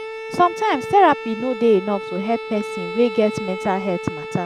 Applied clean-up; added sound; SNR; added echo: none; Bowed string instrument; 10 dB; none.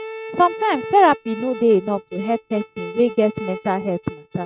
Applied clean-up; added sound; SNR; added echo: neural mask model RNNoise.